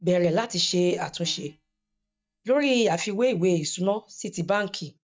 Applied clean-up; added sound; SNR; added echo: neural mask model DeepFilterNet 3.